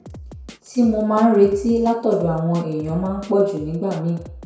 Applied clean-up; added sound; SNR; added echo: none; Drum kit; 19 dB; reverberation time 0.6 s.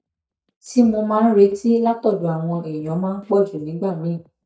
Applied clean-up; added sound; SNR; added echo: neural mask model DeepFilterNet 3.